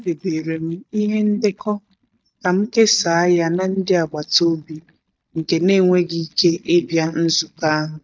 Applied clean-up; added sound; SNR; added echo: neural mask model DeepFilterNet 3.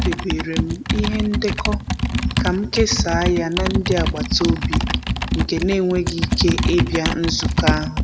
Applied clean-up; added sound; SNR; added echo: none; Computer keyboard; -1 dB; none.